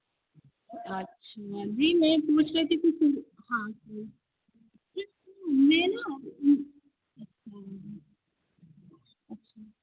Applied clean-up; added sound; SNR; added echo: none; none; none; none.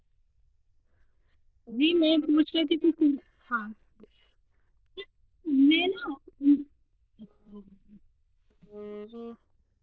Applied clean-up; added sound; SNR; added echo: neural diffusion model UNIVERSE++.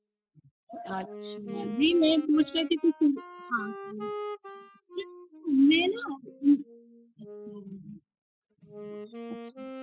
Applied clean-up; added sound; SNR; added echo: classical method spectral subtraction.